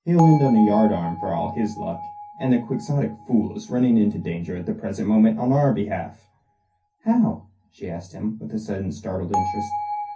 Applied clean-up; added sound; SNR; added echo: none; Bell; 11 dB; reverberation time 0.3 s.